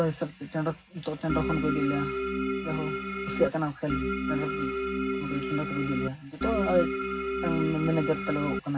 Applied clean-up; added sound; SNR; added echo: none; Organ; 0 dB; reverberation time 0.4 s.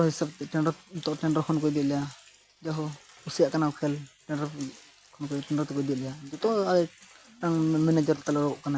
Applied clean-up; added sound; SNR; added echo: none; none; none; none.